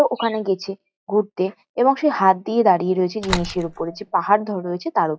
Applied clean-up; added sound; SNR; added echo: classical method log-MMSE.